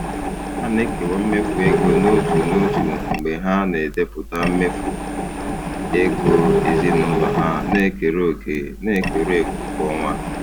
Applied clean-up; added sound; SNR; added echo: none; Mechanisms; 1 dB; none.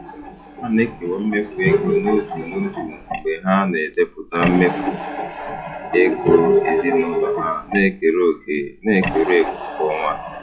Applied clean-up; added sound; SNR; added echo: classical method log-MMSE.